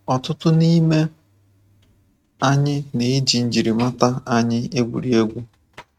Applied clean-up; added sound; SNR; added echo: neural mask model RNNoise.